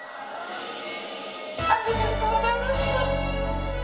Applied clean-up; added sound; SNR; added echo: none; none; none; reverberation time 0.2 s.